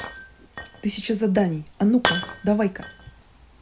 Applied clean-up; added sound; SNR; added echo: none; Shatter; 8 dB; none.